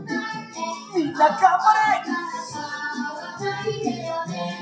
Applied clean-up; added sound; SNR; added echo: classical method WPE with log-MMSE.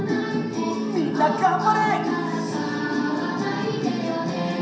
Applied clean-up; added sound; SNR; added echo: none; Telephone; 14 dB; reverberation time 0.7 s.